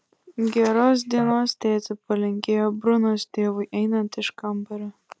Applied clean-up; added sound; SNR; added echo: none; none; none; none.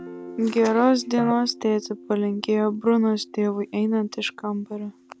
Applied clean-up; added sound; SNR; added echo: none; Guitar; 20 dB; none.